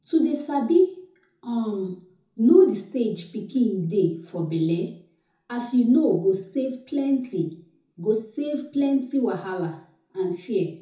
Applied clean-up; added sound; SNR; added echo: none; none; none; reverberation time 0.5 s.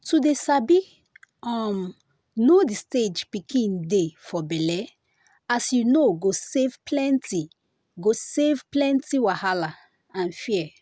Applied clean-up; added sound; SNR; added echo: none; none; none; none.